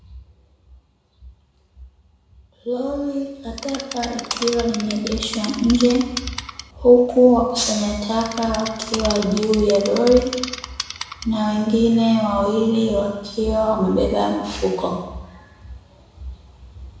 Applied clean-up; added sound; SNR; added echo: none; Insect; 11 dB; reverberation time 1.0 s.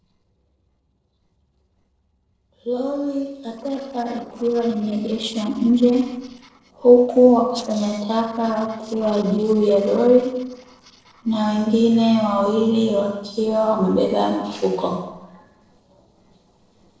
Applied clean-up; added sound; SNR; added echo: neural separator model SepFormer DNS4.